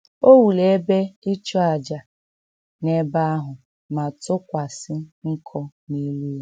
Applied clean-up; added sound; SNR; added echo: none; none; none; none.